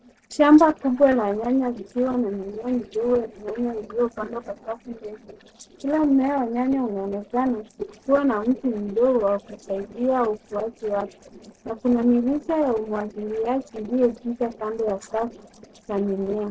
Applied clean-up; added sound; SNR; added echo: neural separator model SepFormer DNS4.